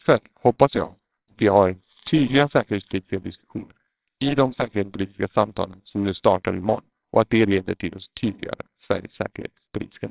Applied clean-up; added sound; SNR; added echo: neural separator model SepFormer WHAMR!.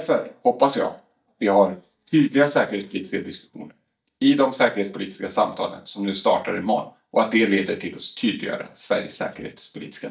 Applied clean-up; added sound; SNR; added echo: neural mask model DeepFilterNet 3.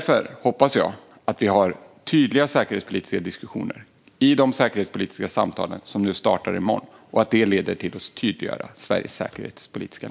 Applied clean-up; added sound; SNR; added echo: none; none; none; none.